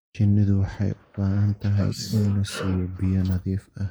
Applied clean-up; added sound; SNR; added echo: neural mask model Resemble Enhance denoiser.